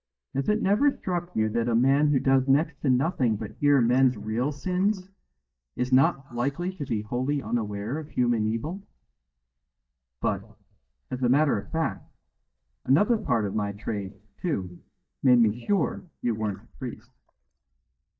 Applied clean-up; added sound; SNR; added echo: neural mask model DeepFilterNet 3.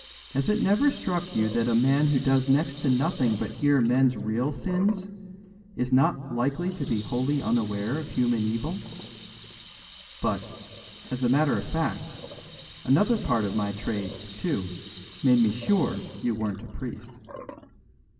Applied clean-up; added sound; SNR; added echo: none; Sink (filling or washing) / Water tap, faucet; 16 dB; reverberation time 2.7 s.